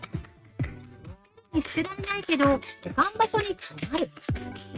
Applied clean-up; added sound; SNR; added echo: neural mask model RNNoise.